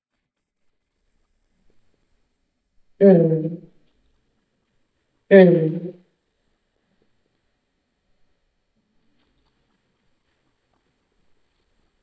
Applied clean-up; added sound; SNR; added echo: neural mask model DeepFilterNet 3.